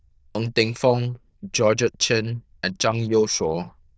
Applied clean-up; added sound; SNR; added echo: neural diffusion model UNIVERSE++.